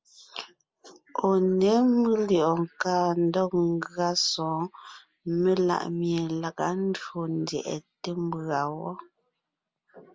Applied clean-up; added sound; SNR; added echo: none; none; none; none.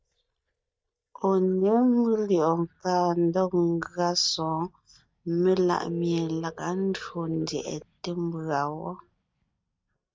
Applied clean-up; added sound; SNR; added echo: neural mask model DeepFilterNet 3.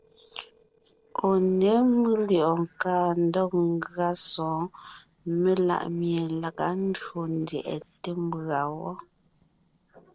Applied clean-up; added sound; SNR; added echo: neural separator model SepFormer DNS4.